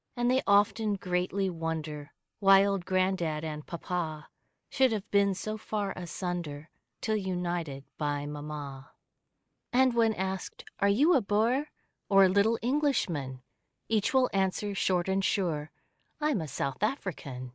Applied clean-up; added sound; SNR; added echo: neural mask model Resemble Enhance denoiser.